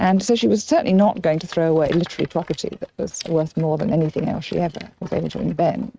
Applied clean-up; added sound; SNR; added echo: neural mask model RNNoise.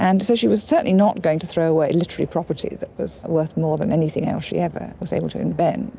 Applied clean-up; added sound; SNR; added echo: none; none; none; none.